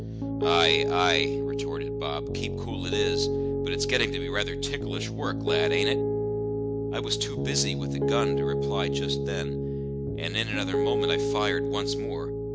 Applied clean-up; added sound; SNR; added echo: none; Piano; -4 dB; none.